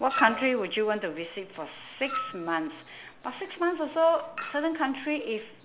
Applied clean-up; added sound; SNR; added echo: none; Chink, clink; 12 dB; none.